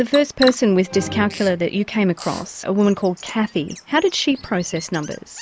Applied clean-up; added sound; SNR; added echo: none; Bird vocalization, bird call, bird song + Musical instrument; 14 dB; none.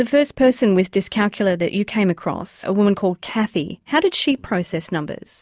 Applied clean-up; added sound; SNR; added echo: none; none; none; none.